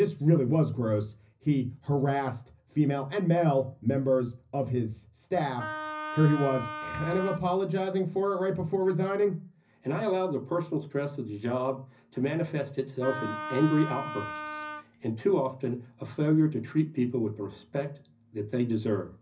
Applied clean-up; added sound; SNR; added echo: none; Wind instrument, woodwind instrument; 9 dB; reverberation time 0.4 s.